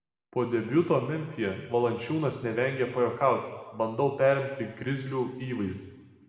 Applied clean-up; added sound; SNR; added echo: none; none; none; reverberation time 1.5 s.